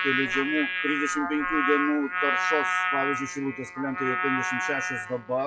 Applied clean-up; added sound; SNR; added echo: classical method log-MMSE.